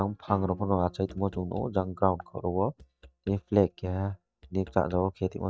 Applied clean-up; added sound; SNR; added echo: neural mask model DeepFilterNet 3.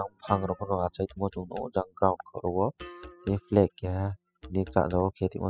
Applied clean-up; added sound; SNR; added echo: classical method spectral subtraction.